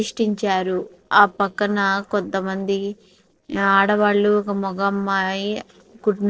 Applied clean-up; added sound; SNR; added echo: neural separator model SepFormer DNS4.